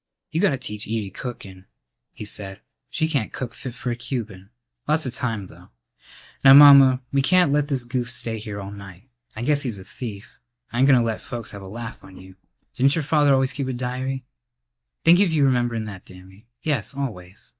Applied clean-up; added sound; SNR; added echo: neural mask model DeepFilterNet 3.